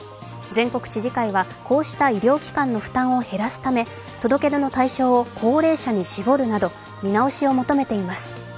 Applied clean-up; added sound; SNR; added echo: none; none; none; none.